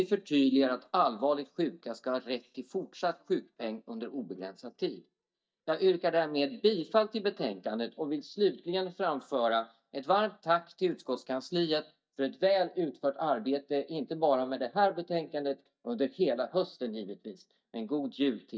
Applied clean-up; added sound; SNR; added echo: neural mask model DeepFilterNet 3.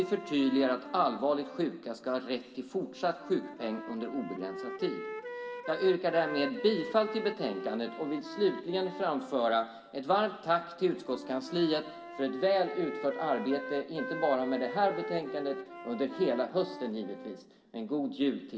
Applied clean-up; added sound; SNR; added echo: none; Wind instrument, woodwind instrument; 11 dB; reverberation time 2.9 s.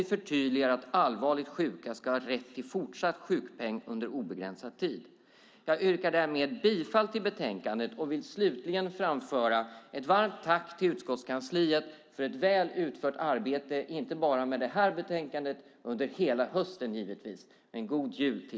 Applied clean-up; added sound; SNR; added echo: none; none; none; none.